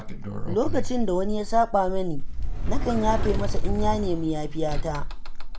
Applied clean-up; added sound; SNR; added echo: none; Sliding door; -3 dB; none.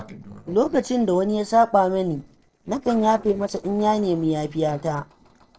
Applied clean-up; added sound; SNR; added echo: neural separator model SepFormer DNS4.